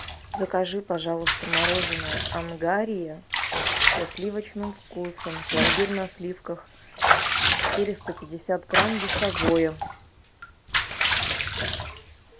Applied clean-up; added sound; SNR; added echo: none; Bathtub (filling or washing) / Water / Liquid; -4 dB; none.